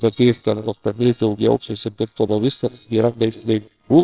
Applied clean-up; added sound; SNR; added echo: neural separator model SepFormer WHAMR!.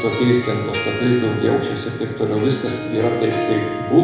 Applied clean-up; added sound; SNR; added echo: none; Harp; 8 dB; reverberation time 1.0 s.